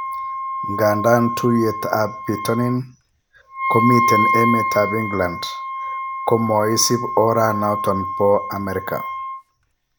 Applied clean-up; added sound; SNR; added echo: none; Wind instrument, woodwind instrument; 3 dB; none.